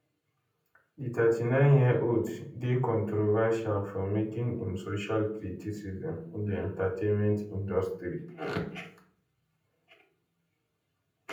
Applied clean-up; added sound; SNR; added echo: none; none; none; reverberation time 0.6 s.